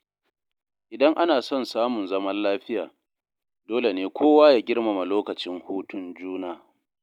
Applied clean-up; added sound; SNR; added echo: none; none; none; none.